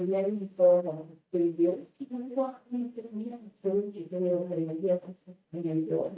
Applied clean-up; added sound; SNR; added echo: neural mask model DeepFilterNet 3.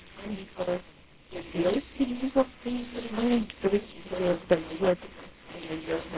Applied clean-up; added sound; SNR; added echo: neural separator model SepFormer WHAMR!.